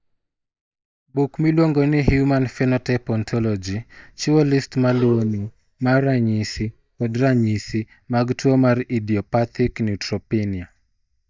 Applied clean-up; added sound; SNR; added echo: neural mask model DeepFilterNet 3.